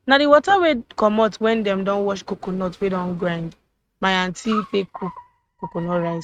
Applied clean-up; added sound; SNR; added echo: neural mask model RNNoise.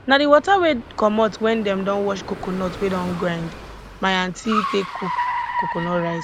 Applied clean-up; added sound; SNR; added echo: none; Car; 9 dB; none.